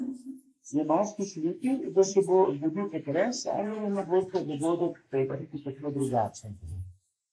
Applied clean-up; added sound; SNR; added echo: neural mask model Resemble Enhance denoiser.